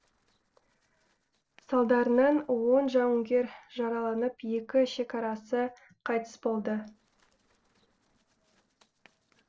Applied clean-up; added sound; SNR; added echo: neural separator model SepFormer DNS4.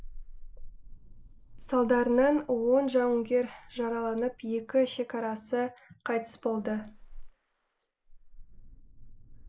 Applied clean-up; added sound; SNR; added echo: neural mask model Resemble Enhance denoiser.